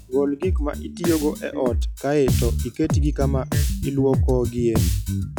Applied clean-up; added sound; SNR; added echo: classical method log-MMSE.